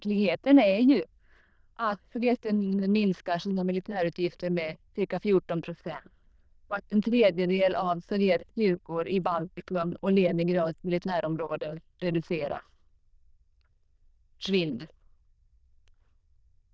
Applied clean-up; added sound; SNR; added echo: neural diffusion model UNIVERSE++.